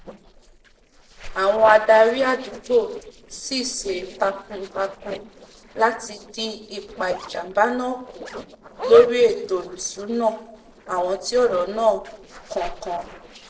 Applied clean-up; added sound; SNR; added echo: neural separator model SepFormer DNS4.